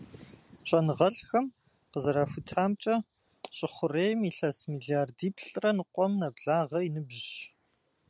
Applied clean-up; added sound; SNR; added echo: none; none; none; none.